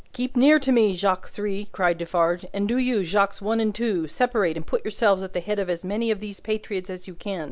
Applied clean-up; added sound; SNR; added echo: none; none; none; none.